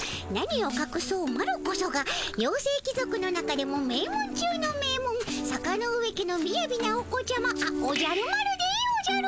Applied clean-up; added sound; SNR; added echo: none; none; none; none.